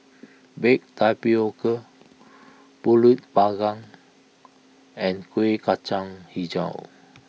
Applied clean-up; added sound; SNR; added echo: none; none; none; none.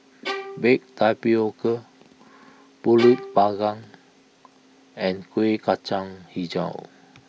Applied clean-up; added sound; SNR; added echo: none; Bowed string instrument; 12 dB; none.